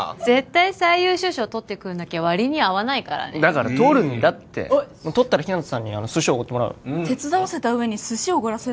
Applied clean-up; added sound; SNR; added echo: none; none; none; none.